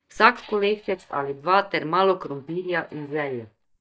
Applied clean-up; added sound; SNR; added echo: neural mask model DeepFilterNet 3.